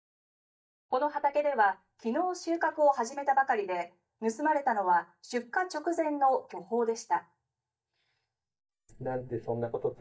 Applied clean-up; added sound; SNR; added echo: neural mask model DeepFilterNet 3.